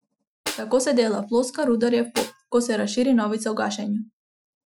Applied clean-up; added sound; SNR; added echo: classical method Wiener filter.